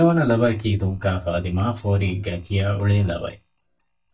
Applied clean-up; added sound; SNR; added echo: neural mask model DeepFilterNet 3.